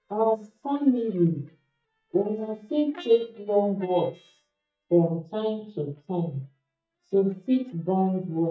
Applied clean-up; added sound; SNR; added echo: neural mask model DeepFilterNet 3.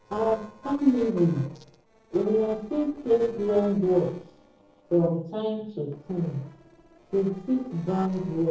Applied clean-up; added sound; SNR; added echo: neural separator model SepFormer DNS4.